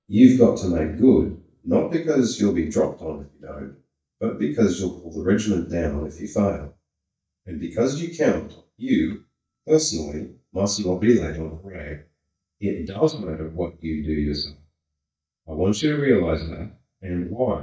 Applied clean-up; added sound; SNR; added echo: neural mask model DeepFilterNet 3.